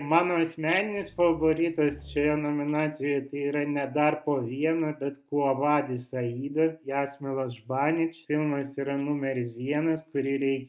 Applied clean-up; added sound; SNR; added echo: none; Growling; 19 dB; none.